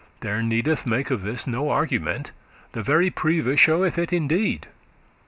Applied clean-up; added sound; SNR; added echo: none; none; none; none.